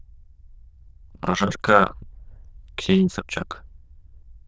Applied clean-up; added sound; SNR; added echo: neural diffusion model UNIVERSE++.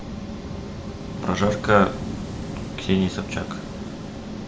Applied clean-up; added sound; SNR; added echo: none; Waves, surf / Wind; 9 dB; none.